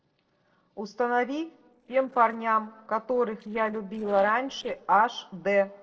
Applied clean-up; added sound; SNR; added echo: neural separator model SepFormer DNS4.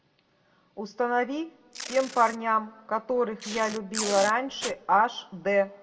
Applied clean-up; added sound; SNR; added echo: none; Packing tape, duct tape; 11 dB; reverberation time 1.0 s.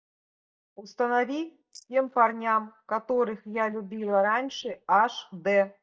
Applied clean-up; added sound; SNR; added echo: neural mask model DeepFilterNet 3.